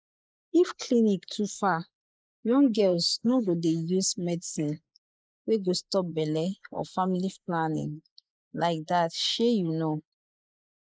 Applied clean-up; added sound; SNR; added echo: neural mask model Resemble Enhance denoiser.